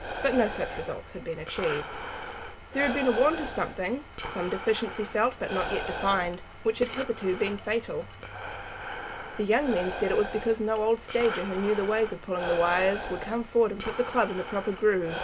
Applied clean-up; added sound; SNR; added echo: none; Breathing; 9 dB; none.